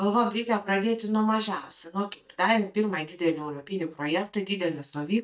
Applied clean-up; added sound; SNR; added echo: neural mask model DeepFilterNet 3.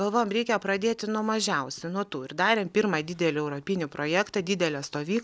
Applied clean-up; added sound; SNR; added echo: none; none; none; none.